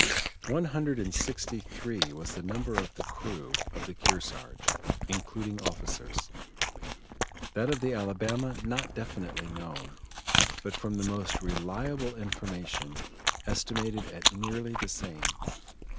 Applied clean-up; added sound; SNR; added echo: none; Chewing, mastication; -2 dB; none.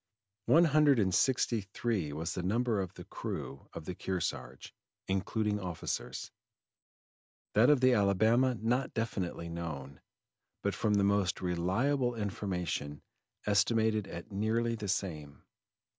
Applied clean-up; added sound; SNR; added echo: none; none; none; none.